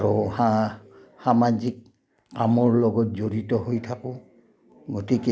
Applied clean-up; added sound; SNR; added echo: none; none; none; none.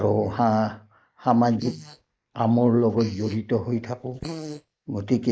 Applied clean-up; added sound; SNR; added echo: neural mask model Resemble Enhance denoiser.